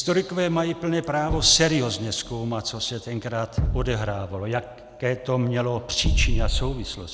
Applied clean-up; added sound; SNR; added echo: none; Thump, thud; 4 dB; none.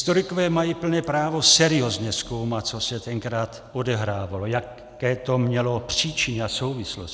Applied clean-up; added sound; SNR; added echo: none; none; none; none.